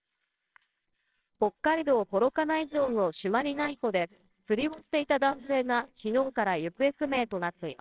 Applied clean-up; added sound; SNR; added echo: neural separator model SepFormer WHAMR!.